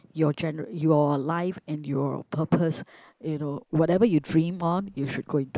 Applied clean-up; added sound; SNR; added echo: neural mask model Resemble Enhance denoiser.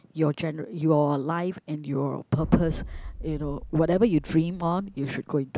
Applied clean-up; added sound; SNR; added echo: none; Boom; 12 dB; none.